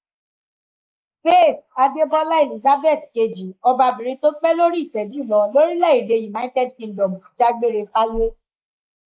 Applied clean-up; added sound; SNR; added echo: neural mask model Resemble Enhance denoiser.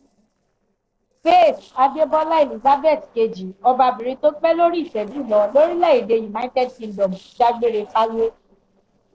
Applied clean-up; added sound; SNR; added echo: neural separator model SepFormer DNS4.